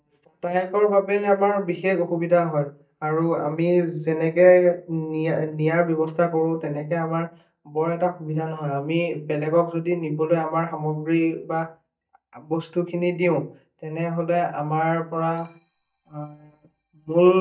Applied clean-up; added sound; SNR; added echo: neural mask model DeepFilterNet 3.